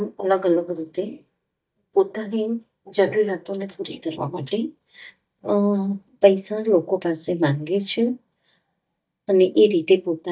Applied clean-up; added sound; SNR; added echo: neural mask model DeepFilterNet 3.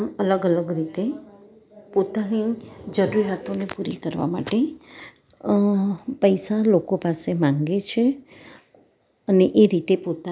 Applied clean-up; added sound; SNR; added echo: none; none; none; none.